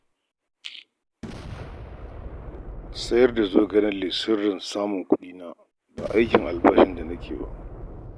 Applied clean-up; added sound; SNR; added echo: none; Boom; 14 dB; none.